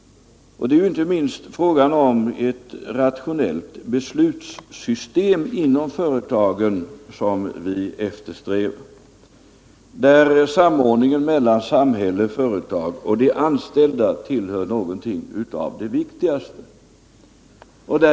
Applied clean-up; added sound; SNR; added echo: none; none; none; none.